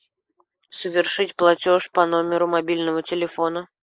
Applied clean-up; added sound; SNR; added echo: neural mask model Resemble Enhance denoiser.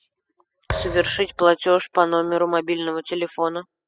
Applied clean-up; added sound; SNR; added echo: classical method spectral subtraction.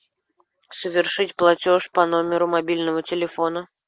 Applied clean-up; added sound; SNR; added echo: none; none; none; none.